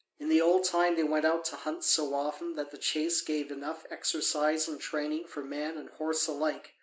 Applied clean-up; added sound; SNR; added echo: none; none; none; none.